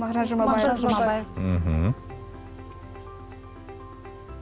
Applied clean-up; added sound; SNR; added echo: none; Thump, thud; 16 dB; none.